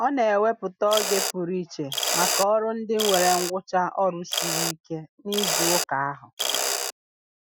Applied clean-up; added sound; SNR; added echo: classical method Wiener filter.